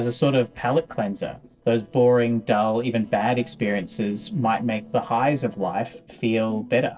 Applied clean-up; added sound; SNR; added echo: neural separator model SepFormer DNS4.